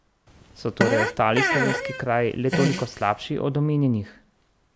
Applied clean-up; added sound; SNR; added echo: none; Fart; 1 dB; none.